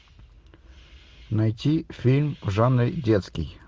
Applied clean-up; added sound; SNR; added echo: none; none; none; none.